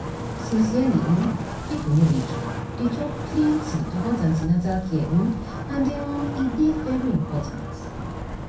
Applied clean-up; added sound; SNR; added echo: none; Wind; 7 dB; reverberation time 0.5 s.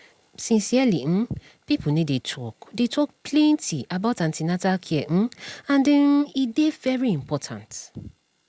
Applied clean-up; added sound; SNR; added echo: none; none; none; none.